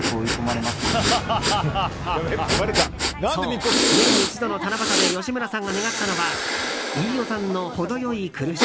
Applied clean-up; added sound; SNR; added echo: none; Breathing; 1 dB; none.